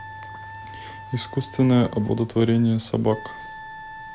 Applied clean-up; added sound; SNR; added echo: none; Wind instrument, woodwind instrument; 16 dB; none.